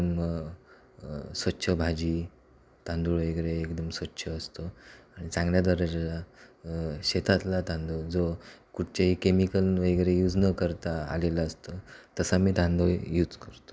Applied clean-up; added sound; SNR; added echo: none; none; none; none.